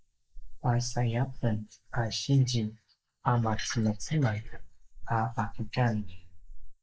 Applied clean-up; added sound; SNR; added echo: neural mask model Resemble Enhance denoiser.